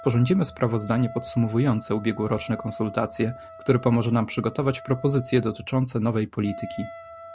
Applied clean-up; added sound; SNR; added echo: none; Wind instrument, woodwind instrument; 17 dB; none.